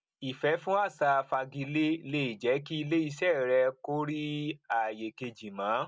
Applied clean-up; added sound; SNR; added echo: none; none; none; none.